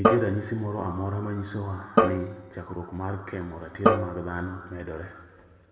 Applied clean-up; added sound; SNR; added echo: none; Drum; -2 dB; reverberation time 1.8 s.